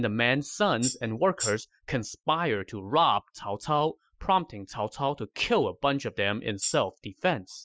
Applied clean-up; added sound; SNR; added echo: classical method Wiener filter.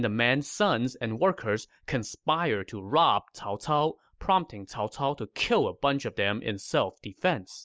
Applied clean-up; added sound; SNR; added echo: none; none; none; none.